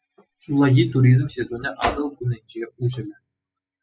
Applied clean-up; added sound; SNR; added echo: classical method spectral subtraction.